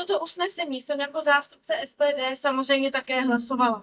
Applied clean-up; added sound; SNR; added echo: neural mask model DeepFilterNet 3.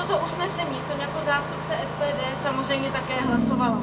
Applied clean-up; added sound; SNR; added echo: none; Engine starting; 1 dB; reverberation time 0.2 s.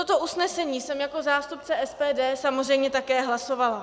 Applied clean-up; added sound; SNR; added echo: none; none; none; none.